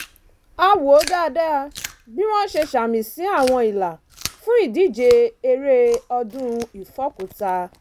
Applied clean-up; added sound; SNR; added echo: none; Chewing, mastication; 19 dB; none.